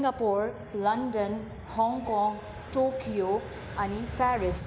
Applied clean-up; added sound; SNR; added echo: none; none; none; none.